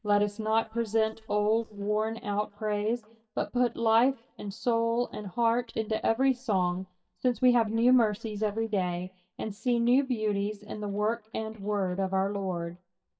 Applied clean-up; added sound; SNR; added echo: neural mask model DeepFilterNet 3.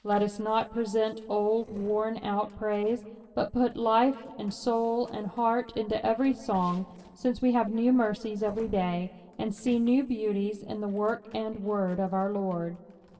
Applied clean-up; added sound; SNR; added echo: neural separator model SepFormer DNS4.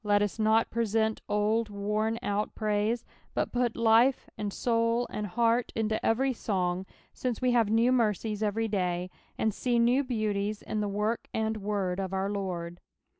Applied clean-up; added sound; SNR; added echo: none; none; none; none.